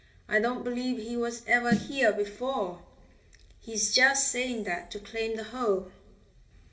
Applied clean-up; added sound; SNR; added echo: none; Snare drum; 6 dB; reverberation time 0.5 s.